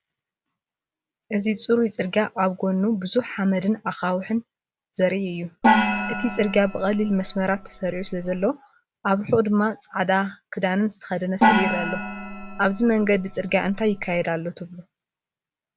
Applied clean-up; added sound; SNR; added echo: none; Gong; 1 dB; none.